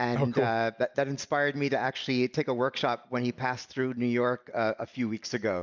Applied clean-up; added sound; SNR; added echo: none; none; none; none.